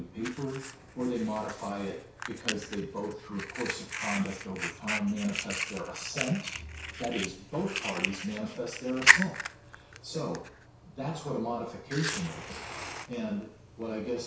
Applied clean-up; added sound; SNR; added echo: none; Fire; 0 dB; reverberation time 0.6 s.